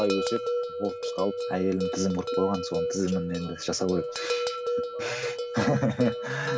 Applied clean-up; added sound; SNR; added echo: none; Bell; 2 dB; none.